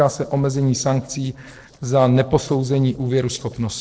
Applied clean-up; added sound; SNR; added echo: neural separator model SepFormer DNS4.